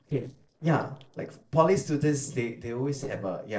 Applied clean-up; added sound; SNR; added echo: neural separator model SepFormer DNS4.